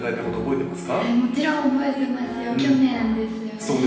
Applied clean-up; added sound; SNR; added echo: none; none; none; reverberation time 0.9 s.